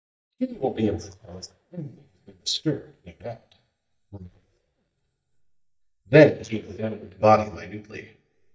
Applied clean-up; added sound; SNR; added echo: neural mask model DeepFilterNet 3.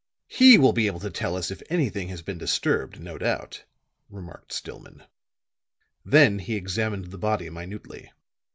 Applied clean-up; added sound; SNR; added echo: none; none; none; none.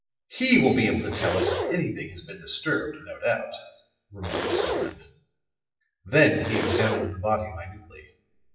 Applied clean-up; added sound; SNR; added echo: classical method WPE with log-MMSE.